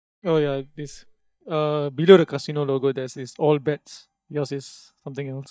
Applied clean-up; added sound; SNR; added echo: neural mask model DeepFilterNet 3.